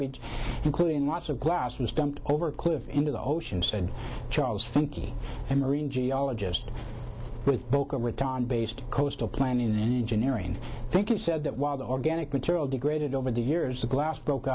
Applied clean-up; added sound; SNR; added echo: none; none; none; none.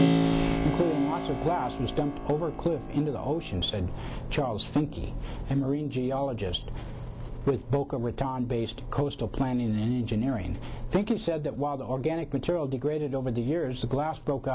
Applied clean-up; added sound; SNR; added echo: none; Keyboard (musical); 7 dB; none.